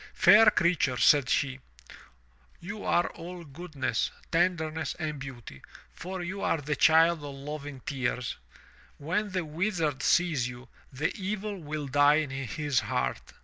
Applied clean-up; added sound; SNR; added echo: none; none; none; none.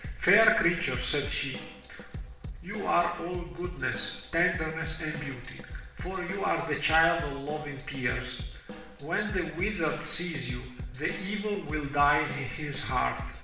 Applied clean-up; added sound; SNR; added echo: none; Drum / Drum kit; 11 dB; reverberation time 0.9 s.